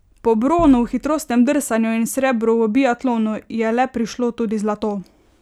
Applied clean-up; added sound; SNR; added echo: none; Bass drum; 16 dB; none.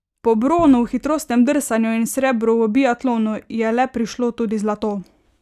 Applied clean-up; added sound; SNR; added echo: neural mask model DeepFilterNet 3.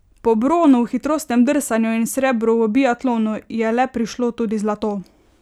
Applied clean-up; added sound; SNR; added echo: none; none; none; none.